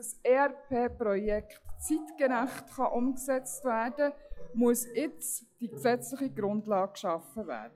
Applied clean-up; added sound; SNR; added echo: classical method log-MMSE.